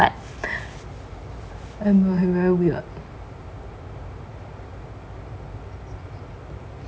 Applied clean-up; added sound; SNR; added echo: none; none; none; none.